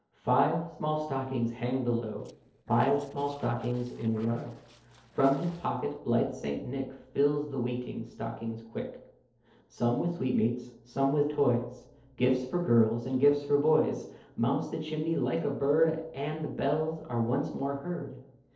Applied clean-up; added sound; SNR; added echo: neural separator model SepFormer DNS4.